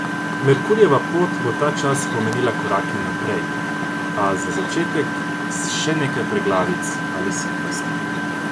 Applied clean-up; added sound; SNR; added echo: none; Engine; 1 dB; none.